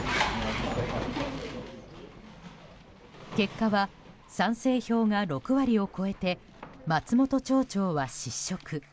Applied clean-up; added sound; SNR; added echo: none; none; none; none.